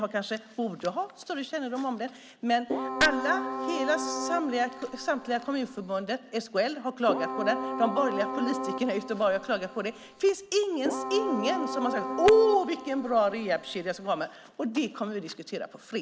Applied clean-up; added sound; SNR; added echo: none; Keyboard (musical); 6 dB; none.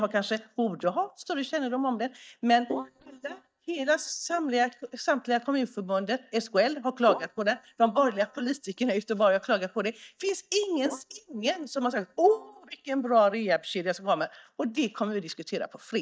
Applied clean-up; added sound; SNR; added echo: neural mask model DeepFilterNet 3.